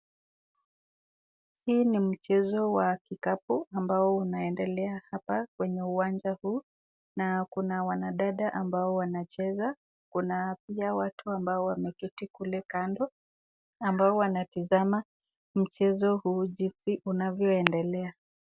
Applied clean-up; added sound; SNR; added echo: none; none; none; none.